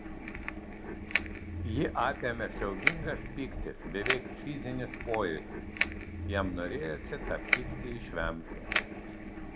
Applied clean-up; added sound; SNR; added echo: none; Crackle; -5 dB; reverberation time 0.7 s.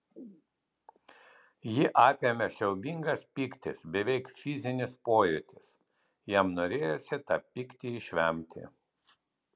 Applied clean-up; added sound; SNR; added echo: none; none; none; none.